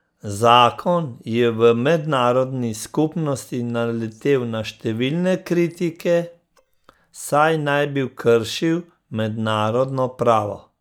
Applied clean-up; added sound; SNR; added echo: neural mask model DeepFilterNet 3.